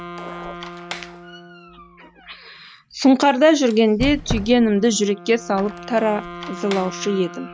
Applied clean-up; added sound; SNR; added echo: none; Squeak + Wind instrument, woodwind instrument; 13 dB; none.